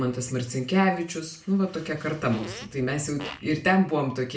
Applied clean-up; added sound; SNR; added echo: none; Fart; 14 dB; reverberation time 0.4 s.